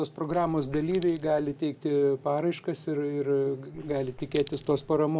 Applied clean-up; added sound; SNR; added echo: neural mask model Resemble Enhance denoiser.